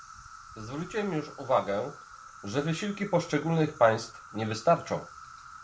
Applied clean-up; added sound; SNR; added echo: none; Insect; 18 dB; none.